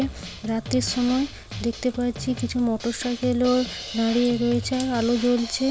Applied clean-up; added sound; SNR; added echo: none; Drum kit; 12 dB; none.